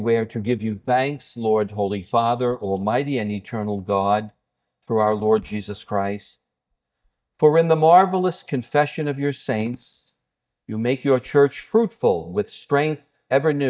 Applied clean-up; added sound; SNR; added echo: neural mask model DeepFilterNet 3.